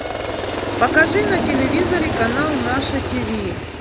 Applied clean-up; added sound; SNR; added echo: none; Aircraft; 1 dB; none.